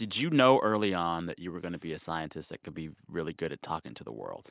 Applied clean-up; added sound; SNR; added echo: none; none; none; none.